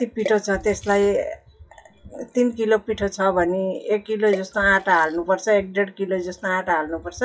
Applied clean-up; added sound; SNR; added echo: classical method WPE with log-MMSE.